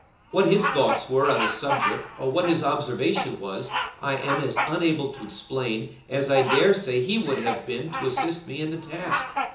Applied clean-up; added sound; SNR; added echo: none; Bird vocalization, bird call, bird song; 6 dB; reverberation time 0.6 s.